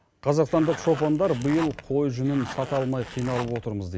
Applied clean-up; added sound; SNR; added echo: none; Zipper (clothing); 14 dB; none.